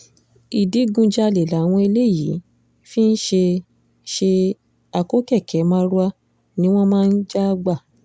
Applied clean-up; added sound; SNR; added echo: none; none; none; none.